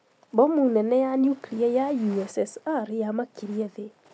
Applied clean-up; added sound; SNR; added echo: none; none; none; none.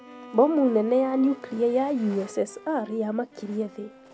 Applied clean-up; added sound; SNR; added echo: none; Wind instrument, woodwind instrument + Bowed string instrument; 20 dB; none.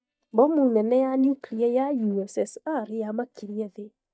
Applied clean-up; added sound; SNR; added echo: neural mask model DeepFilterNet 3.